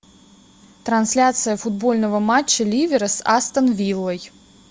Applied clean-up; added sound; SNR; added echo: none; none; none; none.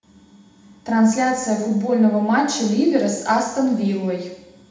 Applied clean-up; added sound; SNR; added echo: none; none; none; reverberation time 0.8 s.